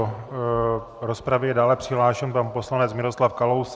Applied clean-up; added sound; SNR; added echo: none; none; none; none.